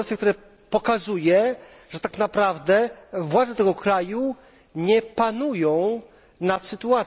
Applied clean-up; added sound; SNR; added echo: none; none; none; none.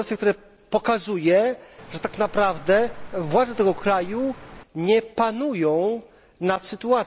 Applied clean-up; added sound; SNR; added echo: none; Cricket; 13 dB; none.